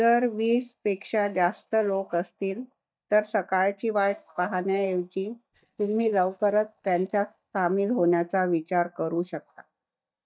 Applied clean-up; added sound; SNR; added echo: neural mask model DeepFilterNet 3.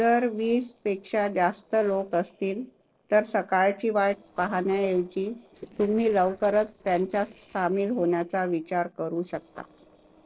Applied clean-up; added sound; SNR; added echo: neural separator model SepFormer DNS4.